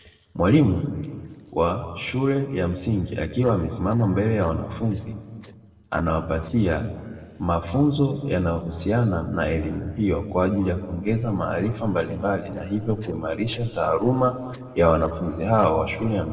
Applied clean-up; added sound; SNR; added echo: neural separator model SepFormer DNS4.